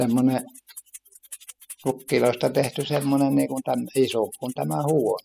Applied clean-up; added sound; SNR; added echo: classical method spectral subtraction.